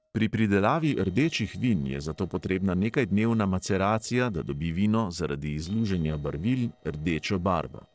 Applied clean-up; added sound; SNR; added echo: neural separator model SepFormer DNS4.